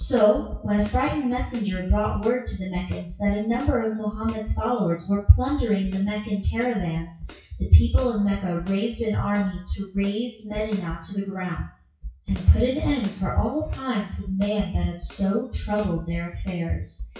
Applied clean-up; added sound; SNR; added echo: classical method WPE with log-MMSE.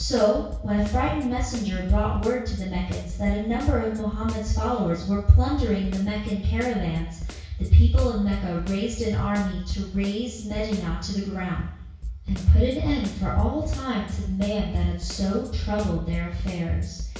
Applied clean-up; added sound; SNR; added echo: none; Snare drum; 12 dB; reverberation time 0.6 s.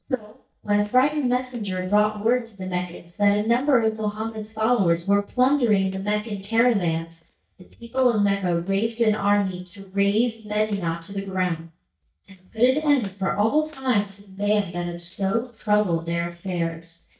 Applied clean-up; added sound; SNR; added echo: neural mask model DeepFilterNet 3.